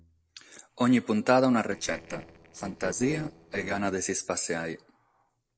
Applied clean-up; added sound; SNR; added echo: neural separator model SepFormer DNS4.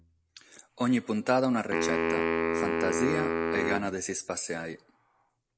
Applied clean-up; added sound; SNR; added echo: none; Wind instrument, woodwind instrument; 0 dB; none.